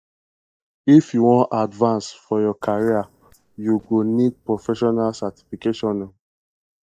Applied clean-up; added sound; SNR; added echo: neural mask model DeepFilterNet 3.